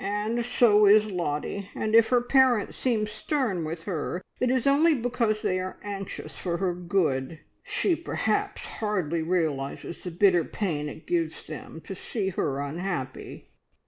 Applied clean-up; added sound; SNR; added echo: none; none; none; none.